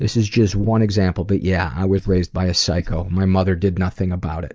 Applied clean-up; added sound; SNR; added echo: neural mask model DeepFilterNet 3.